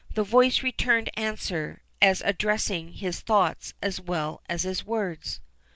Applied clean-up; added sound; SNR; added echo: none; none; none; none.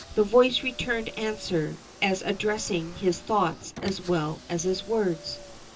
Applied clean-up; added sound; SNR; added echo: none; Car; 18 dB; reverberation time 0.2 s.